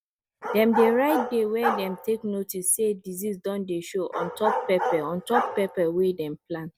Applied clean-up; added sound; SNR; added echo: none; Bark; 5 dB; none.